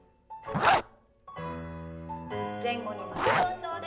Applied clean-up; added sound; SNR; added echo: none; Zipper (clothing); -2 dB; reverberation time 0.8 s.